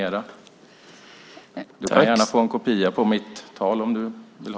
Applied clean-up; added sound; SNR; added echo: none; none; none; none.